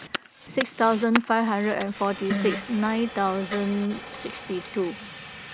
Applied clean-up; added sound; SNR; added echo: none; Fart + Fire; 8 dB; none.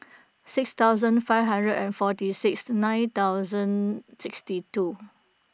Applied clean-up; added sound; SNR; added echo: none; none; none; none.